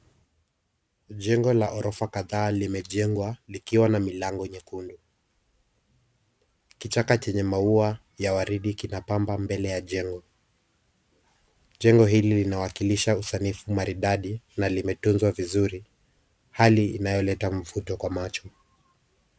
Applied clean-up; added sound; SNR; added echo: none; none; none; none.